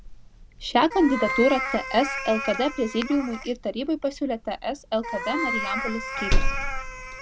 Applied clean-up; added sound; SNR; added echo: none; Slam + Meow; 3 dB; none.